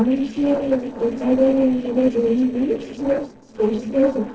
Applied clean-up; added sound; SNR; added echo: neural separator model SepFormer DNS4.